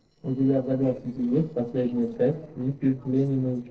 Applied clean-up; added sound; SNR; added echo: neural separator model SepFormer DNS4.